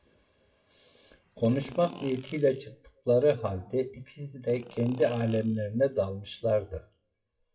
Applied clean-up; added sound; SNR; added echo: classical method WPE with log-MMSE.